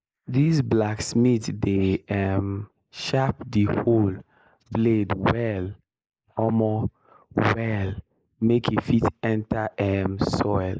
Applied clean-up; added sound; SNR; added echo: neural mask model Resemble Enhance denoiser.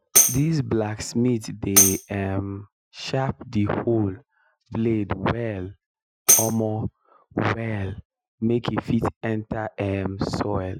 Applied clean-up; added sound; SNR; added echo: classical method Wiener filter.